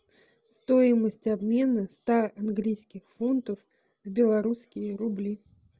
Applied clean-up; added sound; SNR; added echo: none; none; none; none.